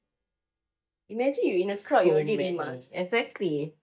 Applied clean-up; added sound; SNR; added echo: neural mask model DeepFilterNet 3.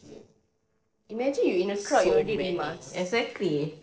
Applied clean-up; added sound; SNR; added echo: neural separator model SepFormer DNS4.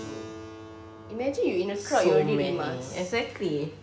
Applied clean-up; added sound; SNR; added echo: none; Keyboard (musical); 18 dB; reverberation time 2.4 s.